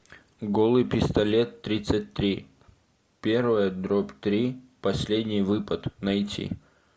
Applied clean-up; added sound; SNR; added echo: none; none; none; none.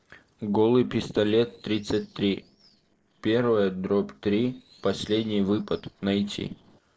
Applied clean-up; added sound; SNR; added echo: neural separator model SepFormer DNS4.